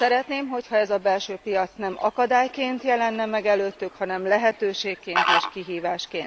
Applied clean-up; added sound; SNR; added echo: none; Fowl; 8 dB; none.